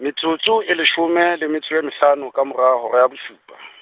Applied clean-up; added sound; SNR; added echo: none; none; none; none.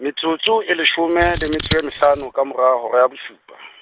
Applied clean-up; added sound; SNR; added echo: none; Scissors; 9 dB; none.